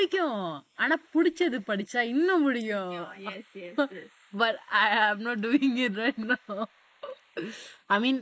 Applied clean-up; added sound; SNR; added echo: neural mask model Resemble Enhance denoiser.